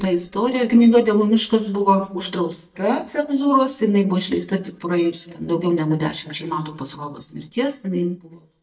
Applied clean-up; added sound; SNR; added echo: neural mask model DeepFilterNet 3.